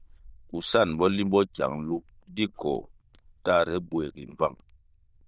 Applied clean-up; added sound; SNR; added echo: neural diffusion model UNIVERSE++.